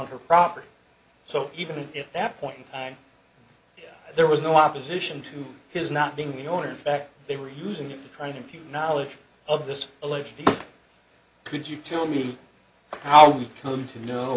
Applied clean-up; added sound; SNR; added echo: none; none; none; none.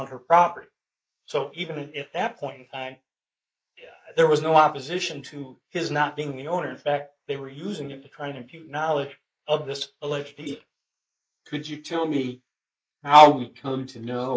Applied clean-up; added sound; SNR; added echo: neural mask model Resemble Enhance denoiser.